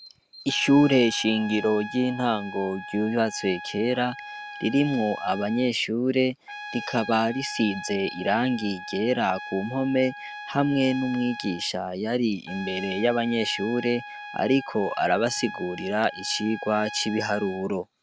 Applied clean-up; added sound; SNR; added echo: none; Trumpet; 13 dB; none.